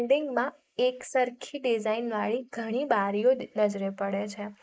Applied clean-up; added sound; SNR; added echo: neural mask model Resemble Enhance denoiser.